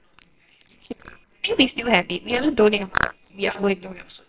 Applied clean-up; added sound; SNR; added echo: neural separator model SepFormer WHAMR!.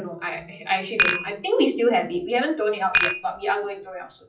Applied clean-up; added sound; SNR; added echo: classical method WPE with log-MMSE.